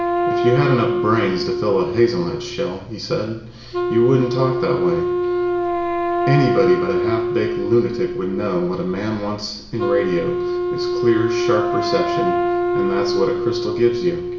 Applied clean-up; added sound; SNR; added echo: none; Wind instrument, woodwind instrument; 1 dB; reverberation time 0.8 s.